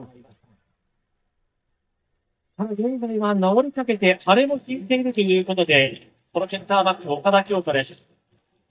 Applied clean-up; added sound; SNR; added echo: neural mask model DeepFilterNet 3.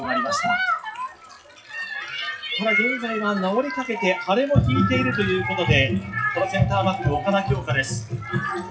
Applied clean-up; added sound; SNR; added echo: classical method WPE with log-MMSE.